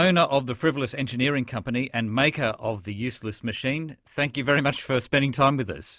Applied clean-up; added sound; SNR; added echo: none; none; none; none.